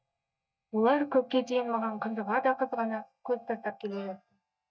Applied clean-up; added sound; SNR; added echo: neural mask model DeepFilterNet 3.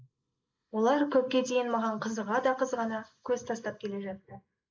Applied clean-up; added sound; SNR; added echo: neural mask model Resemble Enhance denoiser.